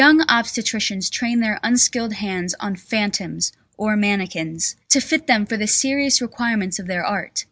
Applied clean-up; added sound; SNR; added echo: none; none; none; none.